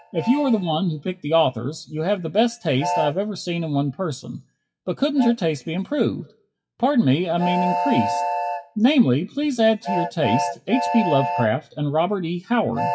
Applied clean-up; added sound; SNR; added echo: classical method WPE with log-MMSE.